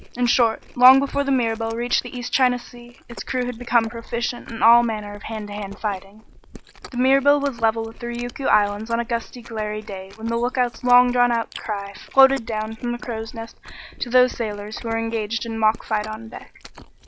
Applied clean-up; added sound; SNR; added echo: none; Chewing, mastication; 19 dB; none.